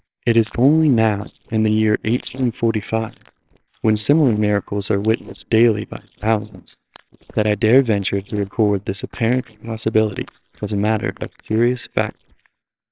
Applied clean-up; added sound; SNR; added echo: neural separator model SepFormer WHAMR!.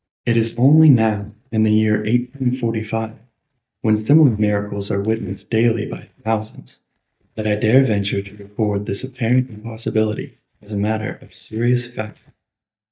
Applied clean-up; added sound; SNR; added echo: neural mask model DeepFilterNet 3.